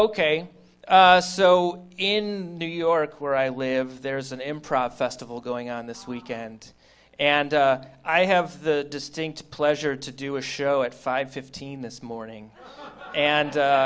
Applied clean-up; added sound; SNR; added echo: none; none; none; none.